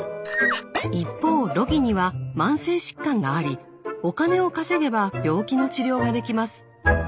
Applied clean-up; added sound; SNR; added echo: none; none; none; none.